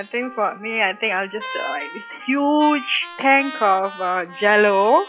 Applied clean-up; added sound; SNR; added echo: classical method log-MMSE.